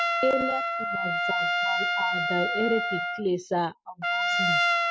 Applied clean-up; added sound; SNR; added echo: none; Trumpet; -4 dB; none.